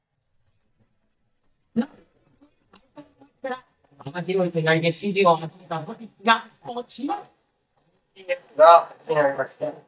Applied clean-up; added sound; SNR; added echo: neural mask model DeepFilterNet 3.